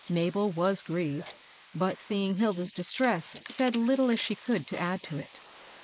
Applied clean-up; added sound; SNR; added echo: neural mask model Resemble Enhance denoiser.